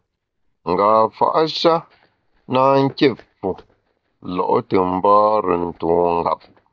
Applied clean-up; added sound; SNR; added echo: neural mask model DeepFilterNet 3.